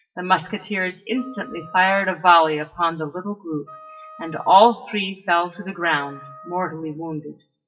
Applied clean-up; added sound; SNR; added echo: classical method WPE with log-MMSE.